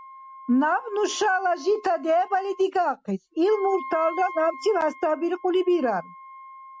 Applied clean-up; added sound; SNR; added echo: none; Wind instrument, woodwind instrument; 16 dB; none.